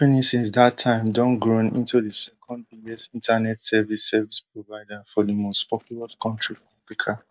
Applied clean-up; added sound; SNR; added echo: neural mask model DeepFilterNet 3.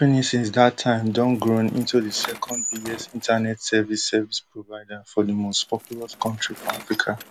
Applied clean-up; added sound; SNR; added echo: none; Bicycle; 18 dB; none.